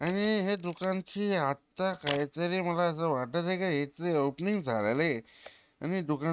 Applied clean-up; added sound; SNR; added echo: neural mask model RNNoise.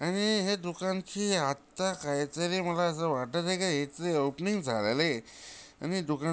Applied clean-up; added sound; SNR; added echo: none; none; none; none.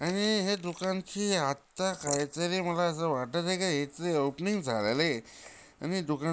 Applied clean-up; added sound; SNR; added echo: neural mask model Resemble Enhance denoiser.